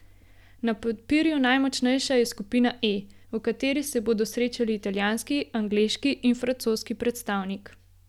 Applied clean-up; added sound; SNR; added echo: none; none; none; none.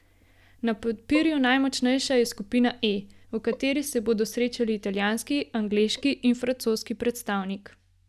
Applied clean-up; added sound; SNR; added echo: neural mask model DeepFilterNet 3.